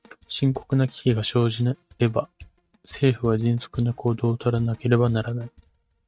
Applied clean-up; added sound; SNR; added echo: neural mask model RNNoise.